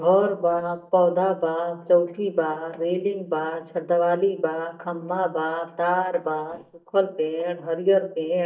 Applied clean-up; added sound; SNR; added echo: neural mask model DeepFilterNet 3.